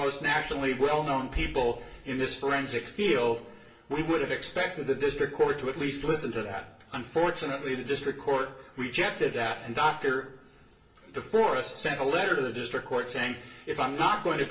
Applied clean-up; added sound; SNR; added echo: none; none; none; reverberation time 0.7 s.